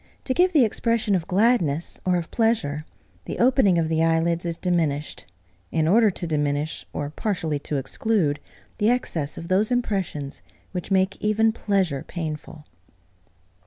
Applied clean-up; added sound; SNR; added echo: none; none; none; none.